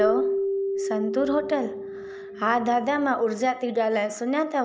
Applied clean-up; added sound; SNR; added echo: none; Keyboard (musical); 5 dB; none.